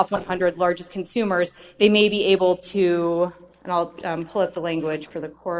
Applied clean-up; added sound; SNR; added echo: neural separator model SepFormer DNS4.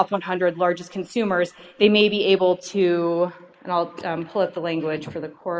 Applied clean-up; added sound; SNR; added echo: neural mask model Resemble Enhance denoiser.